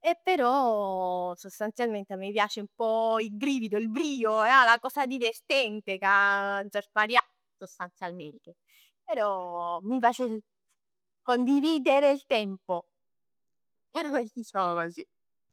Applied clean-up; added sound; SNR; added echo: none; none; none; none.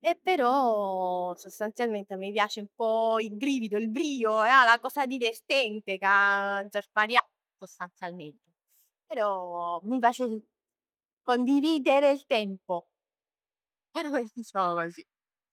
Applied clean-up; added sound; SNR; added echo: neural mask model DeepFilterNet 3.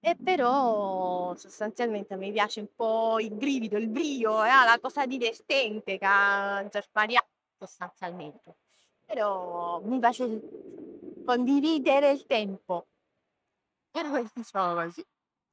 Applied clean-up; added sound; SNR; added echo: neural mask model RNNoise.